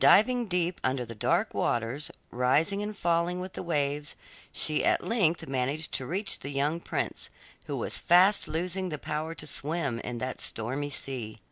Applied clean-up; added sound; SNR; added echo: none; none; none; none.